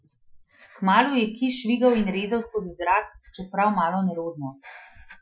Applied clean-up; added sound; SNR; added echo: classical method Wiener filter.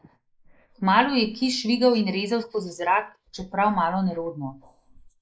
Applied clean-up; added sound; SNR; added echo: neural mask model Resemble Enhance denoiser.